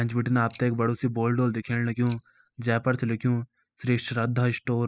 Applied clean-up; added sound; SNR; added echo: classical method spectral subtraction.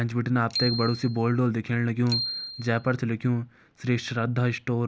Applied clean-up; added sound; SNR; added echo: none; Bicycle bell; 9 dB; none.